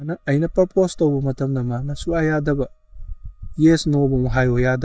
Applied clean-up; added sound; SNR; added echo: neural mask model DeepFilterNet 3.